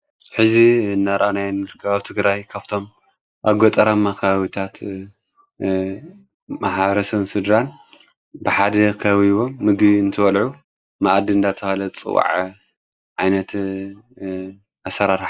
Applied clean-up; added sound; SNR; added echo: neural mask model Resemble Enhance denoiser.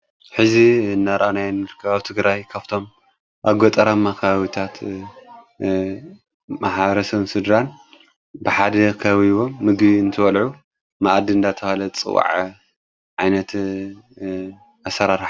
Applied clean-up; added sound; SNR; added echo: none; none; none; none.